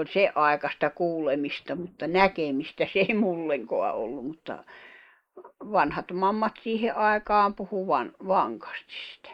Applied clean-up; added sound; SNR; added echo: neural mask model Resemble Enhance denoiser.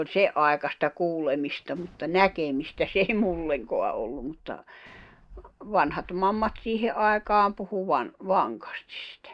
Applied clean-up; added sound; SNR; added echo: neural mask model DeepFilterNet 3.